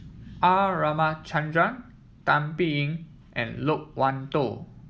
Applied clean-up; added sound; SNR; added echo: none; none; none; none.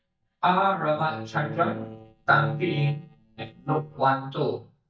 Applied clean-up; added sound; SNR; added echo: neural mask model DeepFilterNet 3.